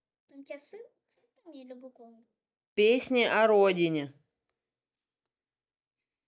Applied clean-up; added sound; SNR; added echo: neural mask model DeepFilterNet 3.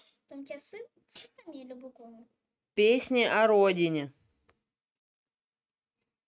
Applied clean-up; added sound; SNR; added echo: neural mask model RNNoise.